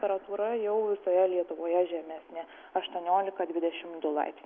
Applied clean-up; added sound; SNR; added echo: none; none; none; none.